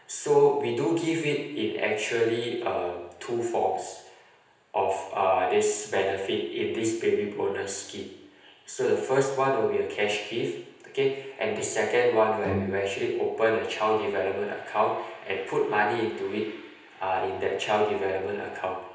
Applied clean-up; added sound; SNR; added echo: none; Bowed string instrument; 11 dB; reverberation time 0.9 s.